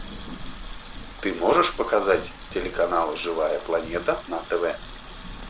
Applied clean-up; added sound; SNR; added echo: none; Thunder / Rain + Water tap, faucet; 12 dB; none.